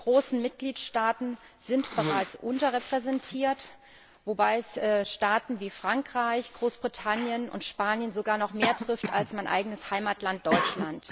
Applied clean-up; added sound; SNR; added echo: none; Cough; 9 dB; none.